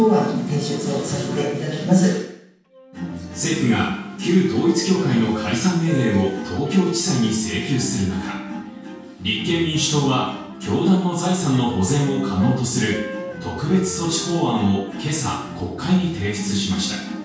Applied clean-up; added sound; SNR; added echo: none; Wind instrument, woodwind instrument; 17 dB; reverberation time 0.6 s.